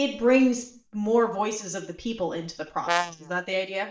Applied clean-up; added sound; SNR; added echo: neural mask model DeepFilterNet 3.